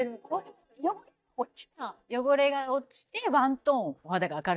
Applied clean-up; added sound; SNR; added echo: neural mask model DeepFilterNet 3.